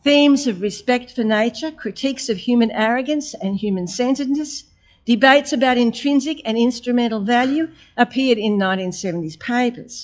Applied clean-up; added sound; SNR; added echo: classical method log-MMSE.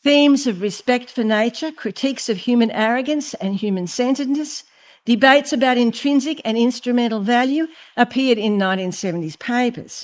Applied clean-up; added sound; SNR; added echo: neural mask model Resemble Enhance denoiser.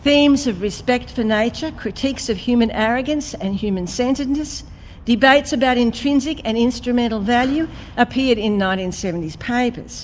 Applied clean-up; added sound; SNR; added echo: none; Aircraft; 19 dB; none.